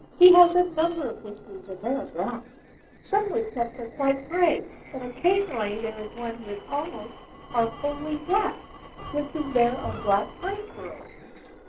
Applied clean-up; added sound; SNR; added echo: neural separator model SepFormer DNS4.